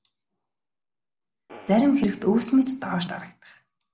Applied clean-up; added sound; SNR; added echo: none; Fart; 18 dB; none.